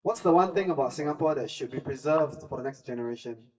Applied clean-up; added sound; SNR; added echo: neural mask model DeepFilterNet 3.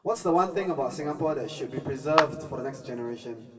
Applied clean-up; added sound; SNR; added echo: none; Clapping; 3 dB; reverberation time 2.3 s.